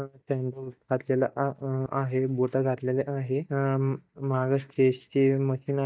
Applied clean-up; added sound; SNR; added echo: neural mask model DeepFilterNet 3.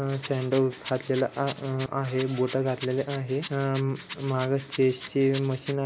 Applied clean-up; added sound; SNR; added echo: none; Rattle; 16 dB; none.